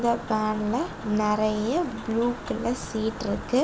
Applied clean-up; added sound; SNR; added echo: none; none; none; none.